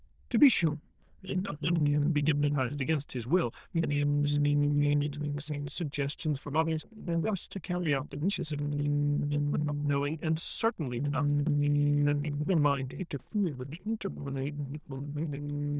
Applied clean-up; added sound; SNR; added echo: neural diffusion model UNIVERSE++.